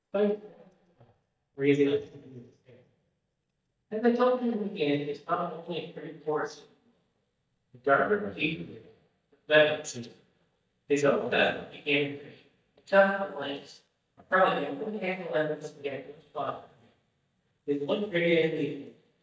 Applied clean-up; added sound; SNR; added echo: neural mask model DeepFilterNet 3.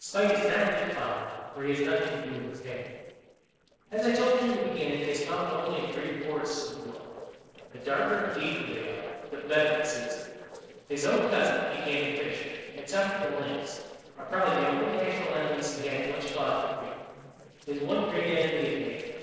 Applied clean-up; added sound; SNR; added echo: neural separator model SepFormer DNS4.